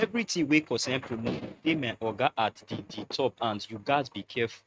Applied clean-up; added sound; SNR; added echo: neural mask model RNNoise.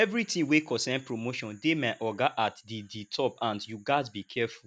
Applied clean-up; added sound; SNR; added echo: none; none; none; none.